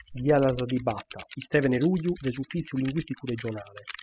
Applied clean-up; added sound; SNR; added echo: classical method spectral subtraction.